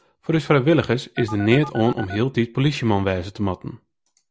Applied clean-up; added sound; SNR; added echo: none; Telephone; 13 dB; none.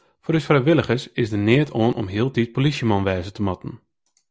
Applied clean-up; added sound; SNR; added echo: none; none; none; none.